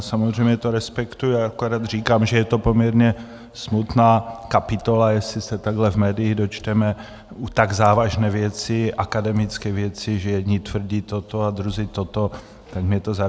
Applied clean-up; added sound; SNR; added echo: none; none; none; none.